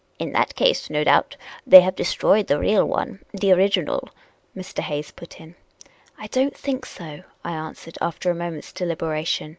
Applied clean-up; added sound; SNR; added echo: none; none; none; none.